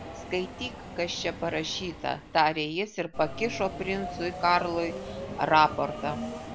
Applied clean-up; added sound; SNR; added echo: none; Subway, metro, underground; 10 dB; none.